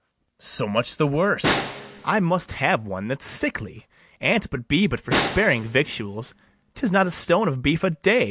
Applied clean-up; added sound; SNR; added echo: none; Snare drum; 8 dB; none.